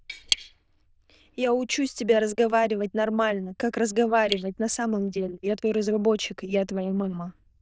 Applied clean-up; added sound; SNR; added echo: neural diffusion model UNIVERSE++.